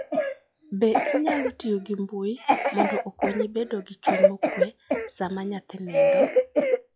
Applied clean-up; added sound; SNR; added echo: classical method log-MMSE.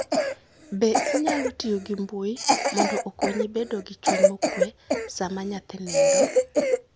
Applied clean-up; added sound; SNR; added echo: none; Cough; -5 dB; none.